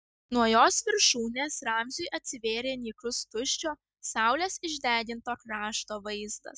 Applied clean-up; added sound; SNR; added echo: none; none; none; none.